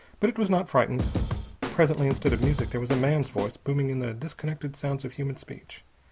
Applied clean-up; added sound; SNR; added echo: none; Snare drum / Drum kit; 3 dB; none.